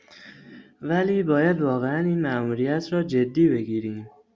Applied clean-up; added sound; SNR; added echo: none; none; none; none.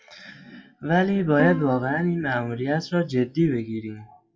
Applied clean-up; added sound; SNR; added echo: classical method WPE with log-MMSE.